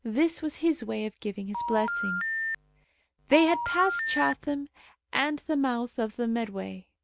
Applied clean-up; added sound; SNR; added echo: none; Telephone; 3 dB; none.